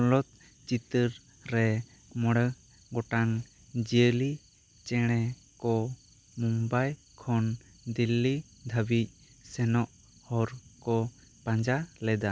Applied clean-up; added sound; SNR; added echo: none; none; none; none.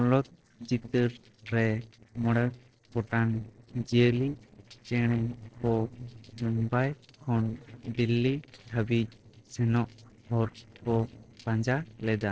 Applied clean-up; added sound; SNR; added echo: neural separator model SepFormer DNS4.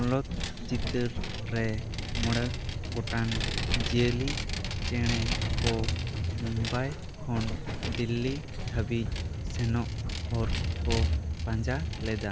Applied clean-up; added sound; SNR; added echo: none; Vehicle; -1 dB; none.